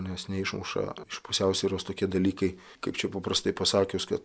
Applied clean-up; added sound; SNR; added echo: none; none; none; none.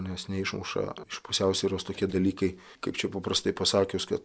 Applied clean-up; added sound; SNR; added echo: neural separator model SepFormer DNS4.